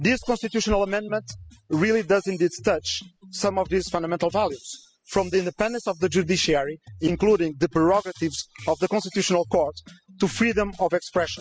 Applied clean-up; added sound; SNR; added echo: classical method spectral subtraction.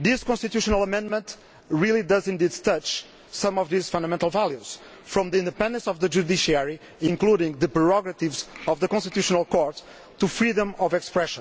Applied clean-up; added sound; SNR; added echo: none; none; none; none.